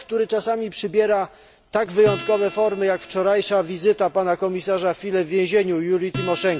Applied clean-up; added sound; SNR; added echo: none; Acoustic guitar; 15 dB; none.